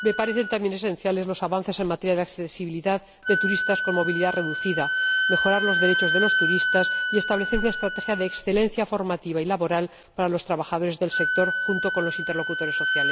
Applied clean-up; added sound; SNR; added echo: none; Wind instrument, woodwind instrument; 2 dB; none.